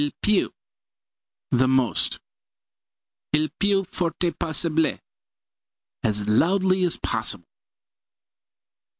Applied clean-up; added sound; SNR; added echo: none; none; none; none.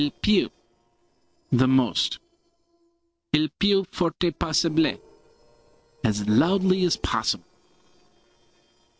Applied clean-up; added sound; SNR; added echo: neural separator model SepFormer DNS4.